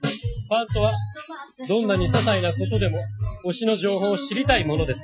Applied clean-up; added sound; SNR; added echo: classical method Wiener filter.